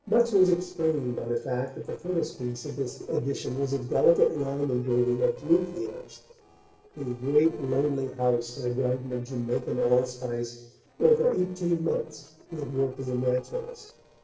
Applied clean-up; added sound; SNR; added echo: neural separator model SepFormer DNS4.